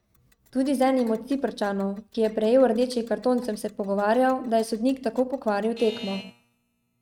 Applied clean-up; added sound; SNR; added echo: neural mask model RNNoise.